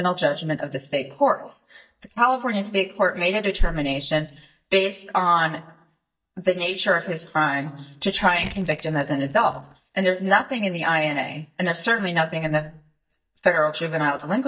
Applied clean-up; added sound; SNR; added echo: neural mask model DeepFilterNet 3.